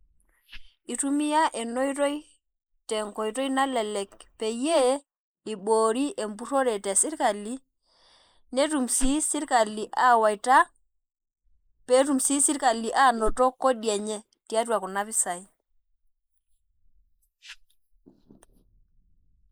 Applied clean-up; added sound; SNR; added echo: neural mask model Resemble Enhance denoiser.